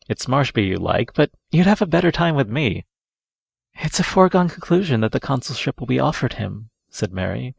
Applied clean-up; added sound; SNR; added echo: neural mask model Resemble Enhance denoiser.